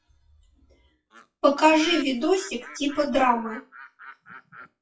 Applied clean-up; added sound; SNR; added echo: classical method WPE with log-MMSE.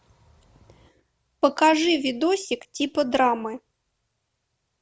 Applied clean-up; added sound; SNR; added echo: none; none; none; none.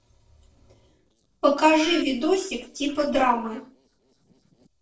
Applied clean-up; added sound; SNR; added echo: neural separator model SepFormer DNS4.